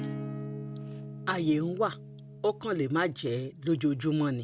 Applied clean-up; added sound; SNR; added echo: none; Acoustic guitar / Strum; 11 dB; none.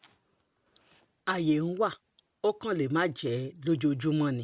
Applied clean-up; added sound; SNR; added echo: none; none; none; none.